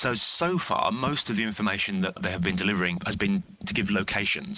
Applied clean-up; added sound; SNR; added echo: none; none; none; none.